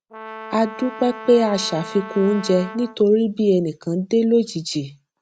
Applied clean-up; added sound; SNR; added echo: none; Brass instrument; 15 dB; none.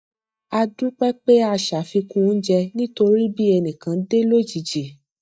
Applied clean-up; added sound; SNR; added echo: neural mask model DeepFilterNet 3.